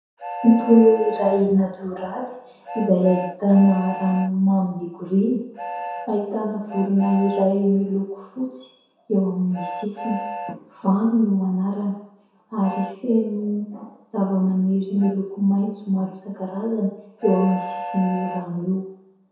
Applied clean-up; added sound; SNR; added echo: none; Train; 13 dB; reverberation time 0.7 s.